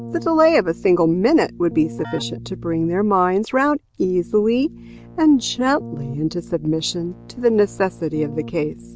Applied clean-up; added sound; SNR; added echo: none; Keyboard (musical); 17 dB; none.